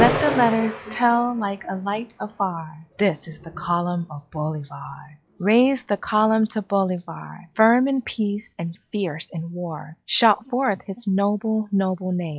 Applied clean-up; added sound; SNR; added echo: classical method log-MMSE.